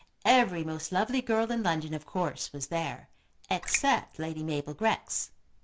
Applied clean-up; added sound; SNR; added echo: none; Raindrop; 7 dB; none.